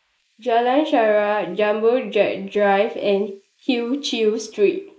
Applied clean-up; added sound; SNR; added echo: neural mask model Resemble Enhance denoiser.